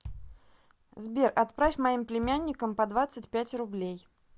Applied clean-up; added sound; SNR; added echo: none; Bass drum; 20 dB; none.